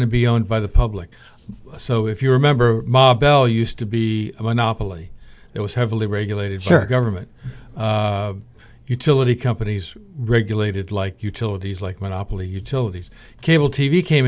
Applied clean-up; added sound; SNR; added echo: none; none; none; none.